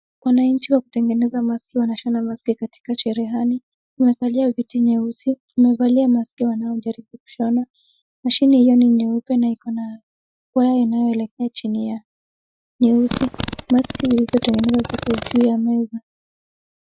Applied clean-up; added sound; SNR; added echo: classical method Wiener filter.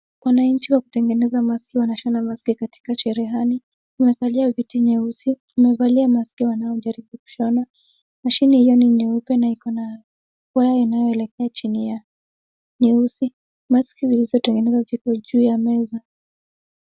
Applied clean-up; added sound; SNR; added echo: none; none; none; none.